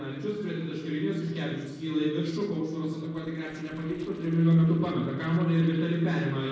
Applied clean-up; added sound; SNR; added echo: neural separator model SepFormer DNS4.